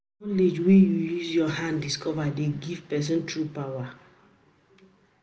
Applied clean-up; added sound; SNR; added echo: none; none; none; none.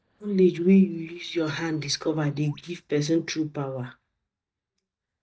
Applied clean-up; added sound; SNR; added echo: neural mask model DeepFilterNet 3.